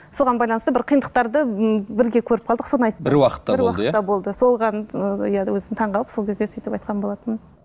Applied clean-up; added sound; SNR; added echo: none; none; none; none.